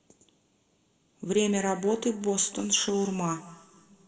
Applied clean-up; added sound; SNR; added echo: none; none; none; reverberation time 1.4 s.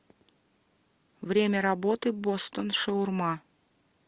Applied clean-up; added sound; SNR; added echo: none; none; none; none.